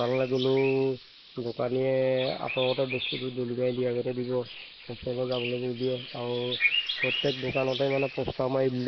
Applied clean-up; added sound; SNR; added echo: neural mask model Resemble Enhance denoiser.